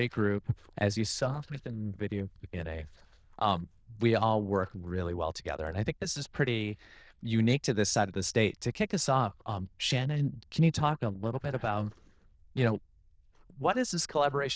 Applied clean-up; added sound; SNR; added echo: neural diffusion model UNIVERSE++.